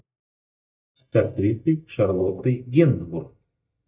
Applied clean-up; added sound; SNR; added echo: neural mask model DeepFilterNet 3.